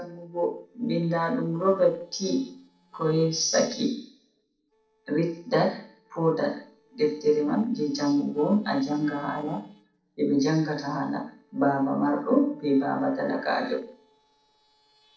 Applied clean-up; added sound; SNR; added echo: neural separator model SepFormer DNS4.